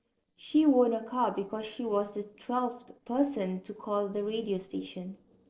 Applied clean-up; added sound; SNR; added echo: neural separator model SepFormer DNS4.